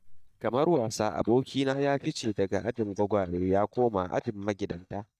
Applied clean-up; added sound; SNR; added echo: neural mask model DeepFilterNet 3.